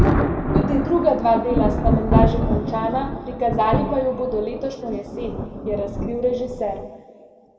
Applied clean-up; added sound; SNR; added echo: none; Thunder; -1 dB; reverberation time 1.8 s.